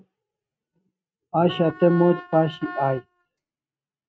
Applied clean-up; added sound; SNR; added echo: neural mask model RNNoise.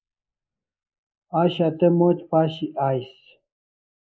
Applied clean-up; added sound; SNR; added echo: neural mask model Resemble Enhance denoiser.